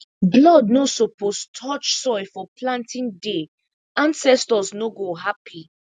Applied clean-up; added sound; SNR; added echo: none; none; none; none.